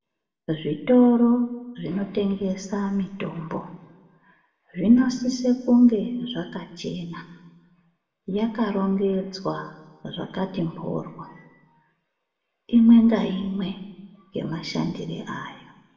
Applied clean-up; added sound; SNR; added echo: none; none; none; reverberation time 1.0 s.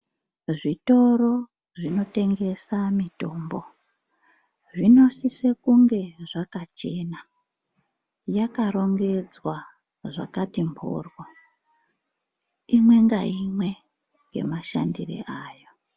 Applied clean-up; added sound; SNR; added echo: none; none; none; none.